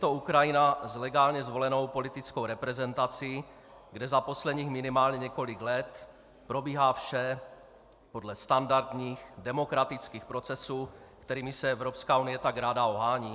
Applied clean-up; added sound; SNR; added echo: none; none; none; none.